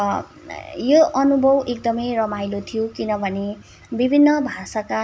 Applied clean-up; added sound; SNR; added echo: none; none; none; none.